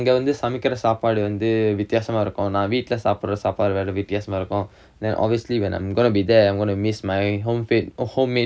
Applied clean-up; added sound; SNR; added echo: none; none; none; none.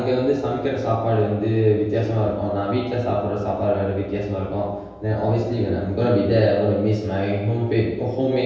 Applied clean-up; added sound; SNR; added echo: none; none; none; reverberation time 1.2 s.